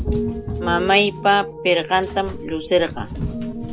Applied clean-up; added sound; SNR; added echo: none; Piano + Cat; 6 dB; none.